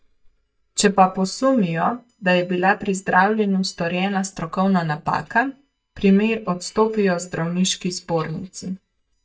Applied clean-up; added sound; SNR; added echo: neural mask model DeepFilterNet 3.